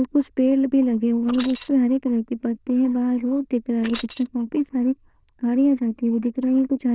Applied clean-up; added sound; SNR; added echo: neural diffusion model UNIVERSE++.